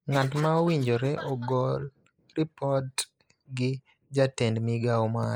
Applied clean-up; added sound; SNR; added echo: neural mask model Resemble Enhance denoiser.